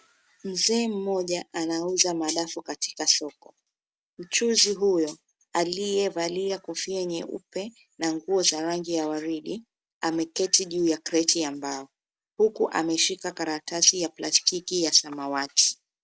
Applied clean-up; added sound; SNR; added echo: none; none; none; none.